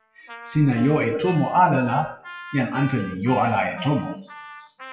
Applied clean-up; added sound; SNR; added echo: classical method WPE with log-MMSE.